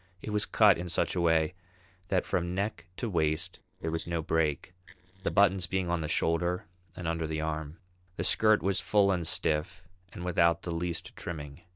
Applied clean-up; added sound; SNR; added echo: neural separator model SepFormer DNS4.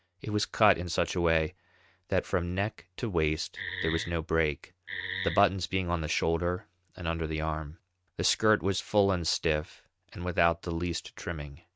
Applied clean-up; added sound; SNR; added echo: neural mask model RNNoise.